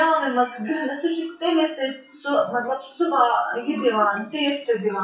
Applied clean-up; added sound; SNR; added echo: classical method WPE with log-MMSE.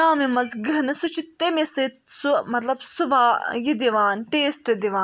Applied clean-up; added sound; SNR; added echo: none; none; none; none.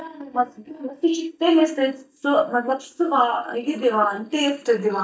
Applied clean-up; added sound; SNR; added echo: neural mask model DeepFilterNet 3.